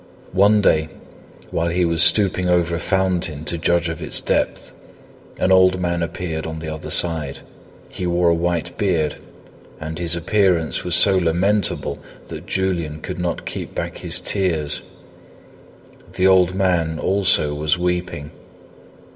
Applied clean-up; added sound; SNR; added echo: none; none; none; reverberation time 1.0 s.